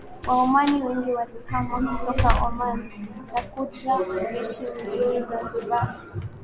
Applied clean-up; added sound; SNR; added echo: none; Slam; 6 dB; none.